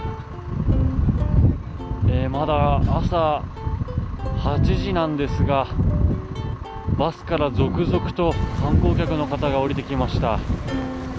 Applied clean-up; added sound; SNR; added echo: none; Plucked string instrument; 15 dB; none.